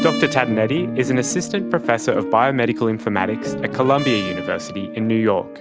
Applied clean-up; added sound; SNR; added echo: none; Brass instrument; 14 dB; none.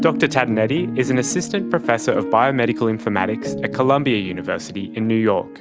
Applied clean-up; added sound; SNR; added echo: none; none; none; none.